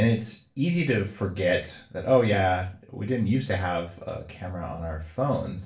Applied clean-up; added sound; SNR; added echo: none; none; none; reverberation time 0.3 s.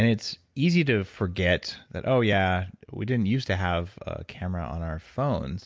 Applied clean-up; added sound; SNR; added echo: none; none; none; none.